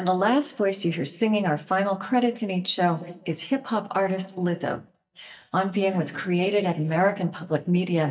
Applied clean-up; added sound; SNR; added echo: neural mask model DeepFilterNet 3.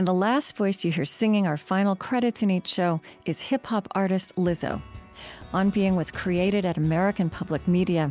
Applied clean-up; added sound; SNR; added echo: none; none; none; none.